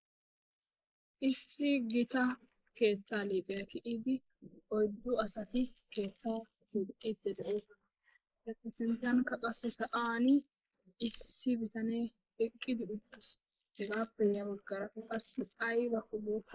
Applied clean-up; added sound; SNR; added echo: neural mask model Resemble Enhance denoiser.